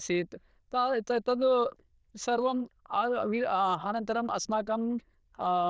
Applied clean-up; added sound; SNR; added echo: neural diffusion model UNIVERSE++.